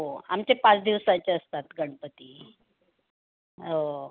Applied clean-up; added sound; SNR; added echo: none; none; none; none.